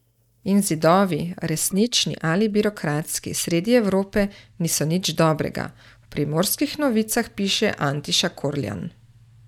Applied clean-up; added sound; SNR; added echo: neural mask model DeepFilterNet 3.